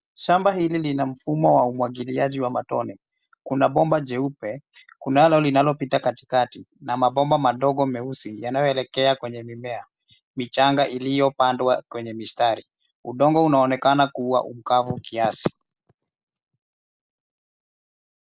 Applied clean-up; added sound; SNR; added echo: none; none; none; none.